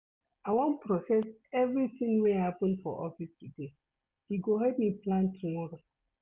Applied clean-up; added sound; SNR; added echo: none; none; none; none.